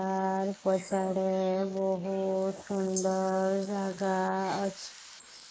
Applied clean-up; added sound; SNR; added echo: neural mask model Resemble Enhance denoiser.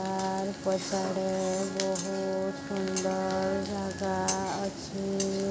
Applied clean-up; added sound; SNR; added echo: none; Bowed string instrument; 13 dB; none.